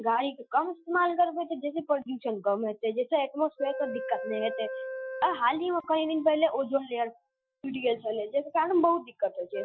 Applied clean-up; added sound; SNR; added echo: classical method Wiener filter.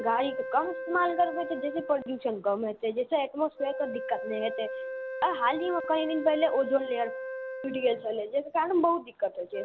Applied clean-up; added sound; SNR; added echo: none; Wind instrument, woodwind instrument; 9 dB; none.